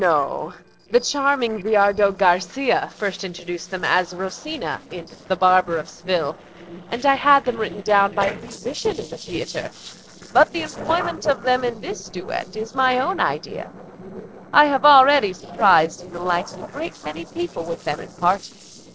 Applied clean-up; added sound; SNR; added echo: neural separator model SepFormer DNS4.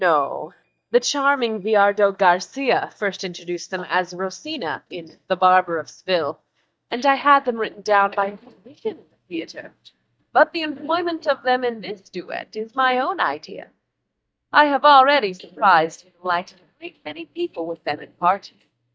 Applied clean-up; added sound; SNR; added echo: neural mask model DeepFilterNet 3.